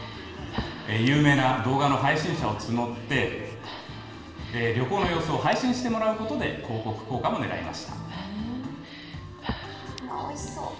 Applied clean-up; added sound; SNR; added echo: none; Breathing; 15 dB; reverberation time 1.1 s.